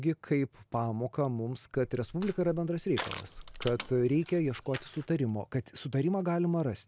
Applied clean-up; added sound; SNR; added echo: none; Crushing; 11 dB; none.